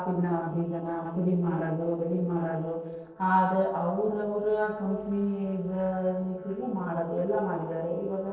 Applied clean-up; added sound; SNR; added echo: neural separator model SepFormer DNS4.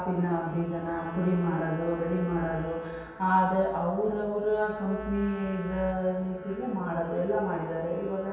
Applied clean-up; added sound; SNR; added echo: none; Trumpet; 18 dB; reverberation time 1.2 s.